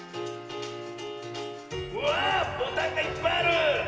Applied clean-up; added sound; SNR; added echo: none; none; none; reverberation time 2.8 s.